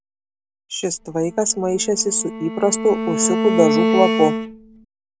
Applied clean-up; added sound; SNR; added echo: none; Bowed string instrument; 2 dB; none.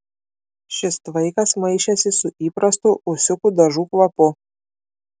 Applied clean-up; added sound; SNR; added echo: none; none; none; none.